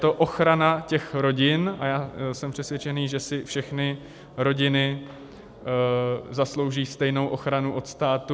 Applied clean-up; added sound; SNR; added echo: none; none; none; none.